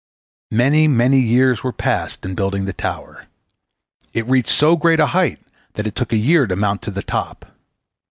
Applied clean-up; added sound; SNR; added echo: none; none; none; none.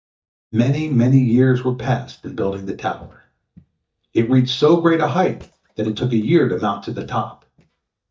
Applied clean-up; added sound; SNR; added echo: neural mask model DeepFilterNet 3.